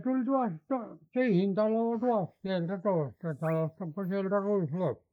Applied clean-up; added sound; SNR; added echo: neural mask model Resemble Enhance denoiser.